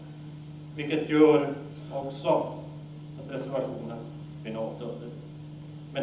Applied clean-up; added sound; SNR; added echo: none; none; none; reverberation time 0.8 s.